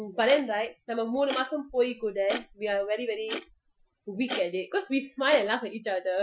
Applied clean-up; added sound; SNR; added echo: classical method Wiener filter.